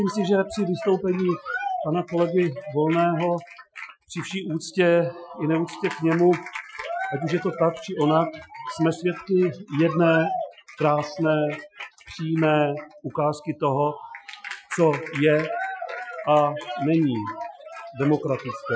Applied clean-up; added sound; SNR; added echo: classical method Wiener filter.